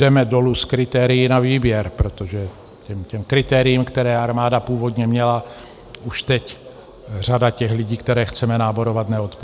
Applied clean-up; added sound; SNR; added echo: none; none; none; none.